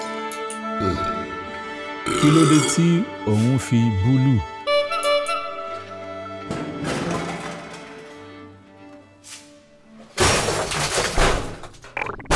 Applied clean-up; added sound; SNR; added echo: none; Musical instrument; 0 dB; none.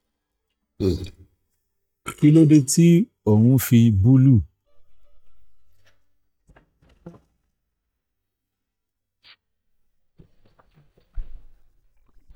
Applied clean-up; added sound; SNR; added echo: neural mask model DeepFilterNet 3.